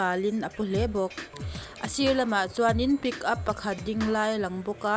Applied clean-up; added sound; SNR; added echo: none; Drum kit; 9 dB; none.